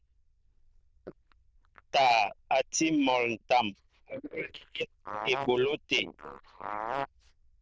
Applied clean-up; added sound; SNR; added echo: neural diffusion model UNIVERSE++.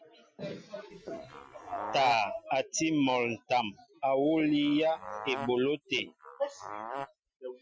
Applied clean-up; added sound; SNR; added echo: classical method Wiener filter.